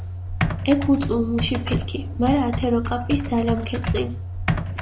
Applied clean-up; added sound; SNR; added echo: none; Computer keyboard; 2 dB; none.